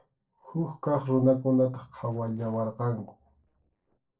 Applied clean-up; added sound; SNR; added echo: neural separator model SepFormer DNS4.